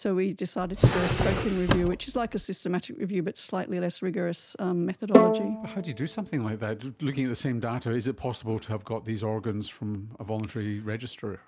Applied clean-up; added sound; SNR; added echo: none; Bowed string instrument + Drawer open or close; -3 dB; none.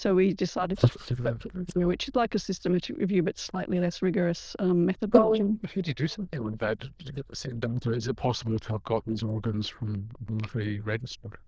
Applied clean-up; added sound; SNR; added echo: neural diffusion model UNIVERSE++.